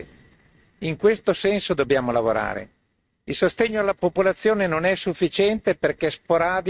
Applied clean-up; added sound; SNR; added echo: neural mask model RNNoise.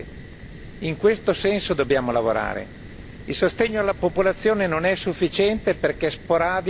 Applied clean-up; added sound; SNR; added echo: none; Fire; 16 dB; none.